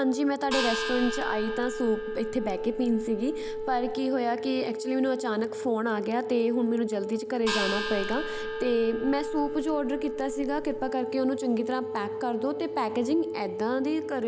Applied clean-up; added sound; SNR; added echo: none; Wind instrument, woodwind instrument + Gong; 5 dB; none.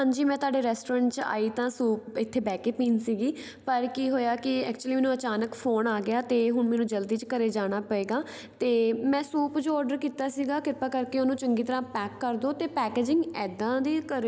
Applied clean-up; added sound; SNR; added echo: none; none; none; none.